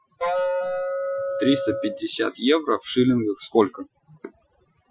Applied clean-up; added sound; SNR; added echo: classical method Wiener filter.